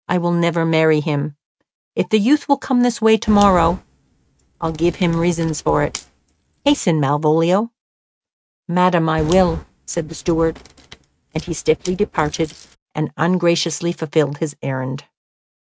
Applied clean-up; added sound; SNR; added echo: neural mask model RNNoise.